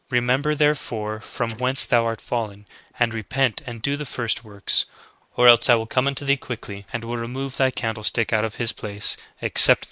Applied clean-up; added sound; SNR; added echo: neural mask model Resemble Enhance denoiser.